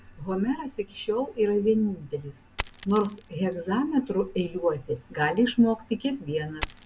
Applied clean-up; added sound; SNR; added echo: none; Coin (dropping); 11 dB; none.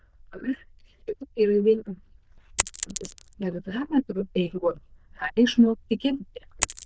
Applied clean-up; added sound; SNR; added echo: neural diffusion model UNIVERSE++.